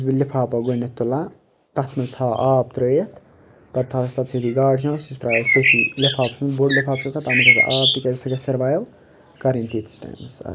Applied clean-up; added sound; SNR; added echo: neural mask model Resemble Enhance denoiser.